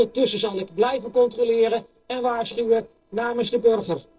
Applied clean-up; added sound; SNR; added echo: neural separator model SepFormer DNS4.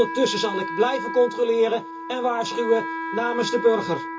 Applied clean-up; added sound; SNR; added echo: none; Wind instrument, woodwind instrument; 8 dB; reverberation time 0.2 s.